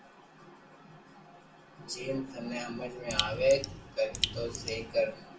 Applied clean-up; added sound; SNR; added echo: none; Raindrop; 3 dB; reverberation time 0.3 s.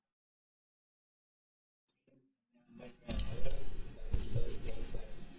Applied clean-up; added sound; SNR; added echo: neural mask model DeepFilterNet 3.